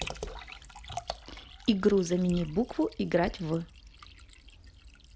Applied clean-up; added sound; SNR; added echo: none; Liquid; 14 dB; none.